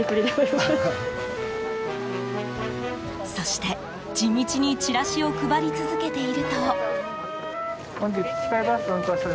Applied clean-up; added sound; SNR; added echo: none; Wind instrument, woodwind instrument; 4 dB; none.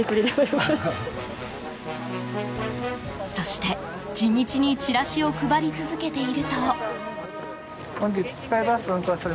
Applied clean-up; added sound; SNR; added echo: none; none; none; none.